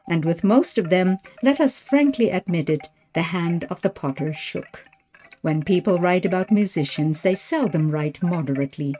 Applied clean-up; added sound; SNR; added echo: neural mask model RNNoise.